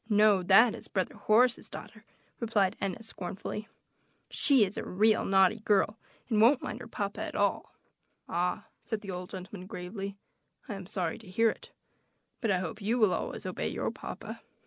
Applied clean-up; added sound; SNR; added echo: none; none; none; none.